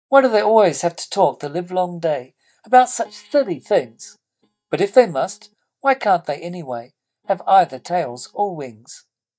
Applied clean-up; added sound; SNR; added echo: neural mask model DeepFilterNet 3.